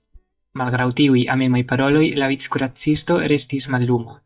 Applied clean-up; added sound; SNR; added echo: neural mask model DeepFilterNet 3.